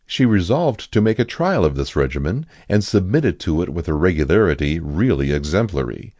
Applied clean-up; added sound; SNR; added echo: none; none; none; none.